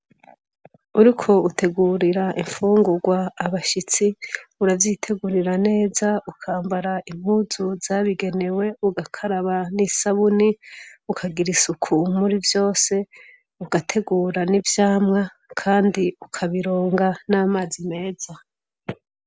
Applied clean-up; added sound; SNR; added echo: none; none; none; none.